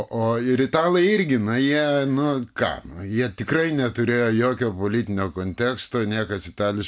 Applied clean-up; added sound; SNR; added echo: none; none; none; none.